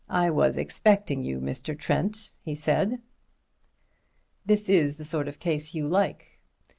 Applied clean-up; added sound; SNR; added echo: none; none; none; none.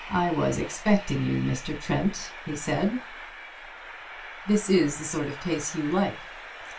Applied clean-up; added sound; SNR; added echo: none; Train; 14 dB; reverberation time 0.2 s.